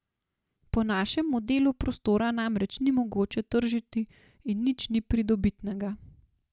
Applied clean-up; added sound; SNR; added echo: none; none; none; none.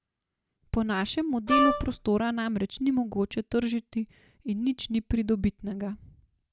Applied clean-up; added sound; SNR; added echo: none; Wind instrument, woodwind instrument; -3 dB; none.